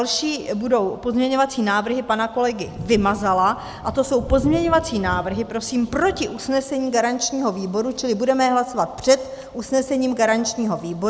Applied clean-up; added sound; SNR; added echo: none; Thunder; 17 dB; none.